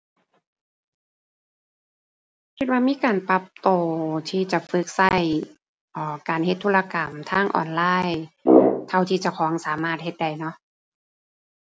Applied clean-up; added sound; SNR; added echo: none; Brass instrument; -5 dB; none.